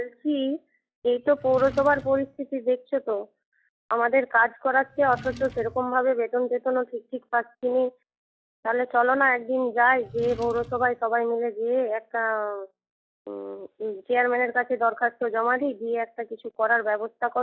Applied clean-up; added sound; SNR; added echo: classical method log-MMSE.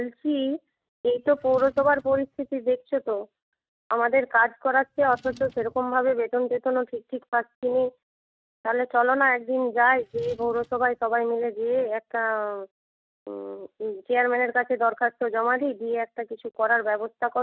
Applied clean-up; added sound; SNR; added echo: neural mask model RNNoise.